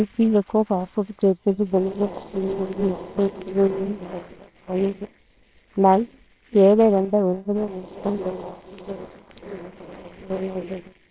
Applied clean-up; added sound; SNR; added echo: neural separator model SepFormer WHAMR!.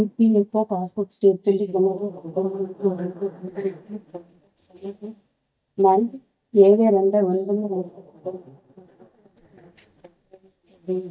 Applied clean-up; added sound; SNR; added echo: neural mask model DeepFilterNet 3.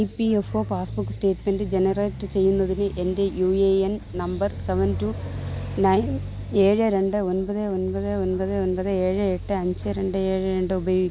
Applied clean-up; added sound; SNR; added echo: none; none; none; none.